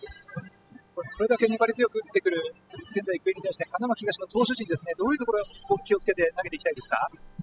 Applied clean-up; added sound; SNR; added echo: classical method spectral subtraction.